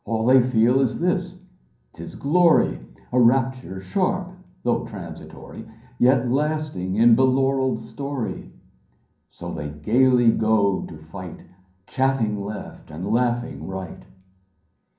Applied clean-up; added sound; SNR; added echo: none; none; none; reverberation time 0.6 s.